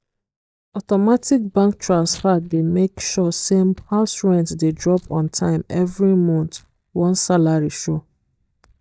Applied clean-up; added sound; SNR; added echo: neural mask model DeepFilterNet 3.